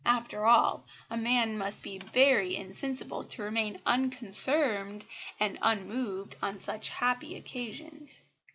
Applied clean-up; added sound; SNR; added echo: none; none; none; none.